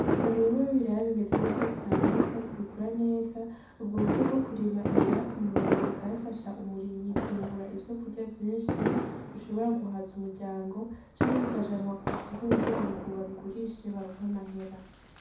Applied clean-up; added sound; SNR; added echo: none; Fireworks; 0 dB; reverberation time 0.6 s.